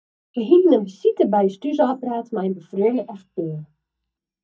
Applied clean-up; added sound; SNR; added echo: neural mask model DeepFilterNet 3.